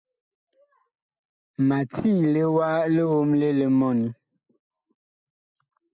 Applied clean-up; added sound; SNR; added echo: none; none; none; none.